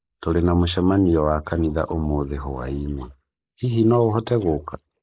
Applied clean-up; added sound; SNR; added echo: neural mask model Resemble Enhance denoiser.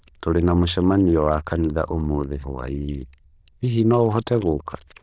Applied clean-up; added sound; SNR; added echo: neural diffusion model UNIVERSE++.